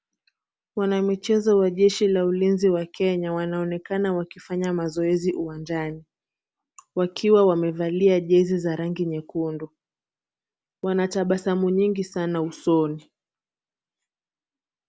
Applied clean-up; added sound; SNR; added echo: none; none; none; none.